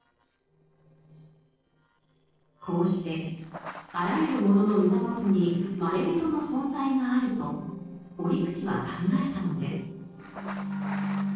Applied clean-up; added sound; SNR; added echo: neural separator model SepFormer DNS4.